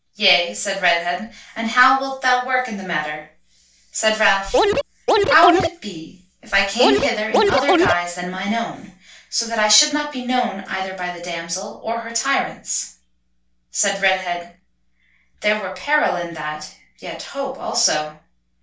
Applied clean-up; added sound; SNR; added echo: none; Scratching (performance technique); -5 dB; reverberation time 0.3 s.